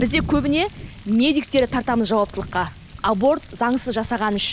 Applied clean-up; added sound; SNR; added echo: none; Thunder; 13 dB; none.